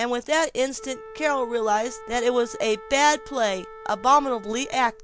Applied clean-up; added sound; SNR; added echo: none; Wind instrument, woodwind instrument; 18 dB; none.